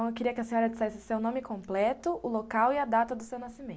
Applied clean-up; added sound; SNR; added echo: none; none; none; none.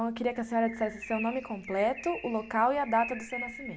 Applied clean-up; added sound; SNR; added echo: none; Bird; 13 dB; none.